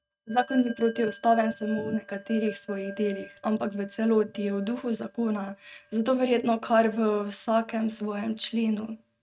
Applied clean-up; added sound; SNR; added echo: neural mask model RNNoise.